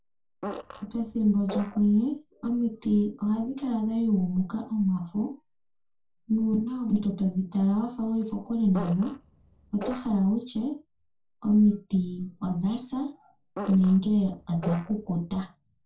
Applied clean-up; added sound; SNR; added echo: neural separator model SepFormer DNS4.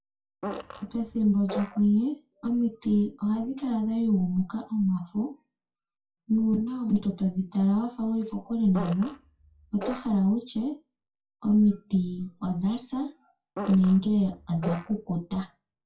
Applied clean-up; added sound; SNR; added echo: classical method WPE with log-MMSE.